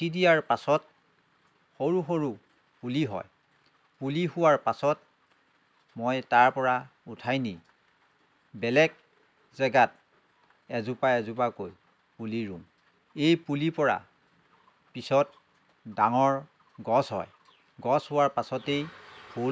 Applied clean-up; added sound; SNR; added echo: none; none; none; none.